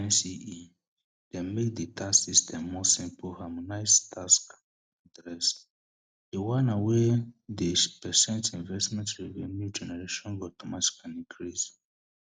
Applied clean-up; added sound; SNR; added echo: none; none; none; none.